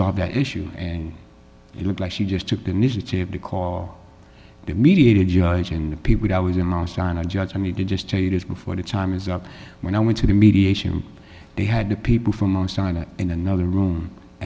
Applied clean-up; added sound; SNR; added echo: none; none; none; none.